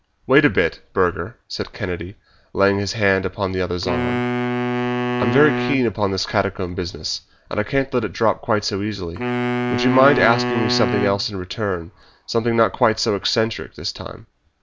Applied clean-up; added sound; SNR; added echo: none; Wind instrument, woodwind instrument; 3 dB; none.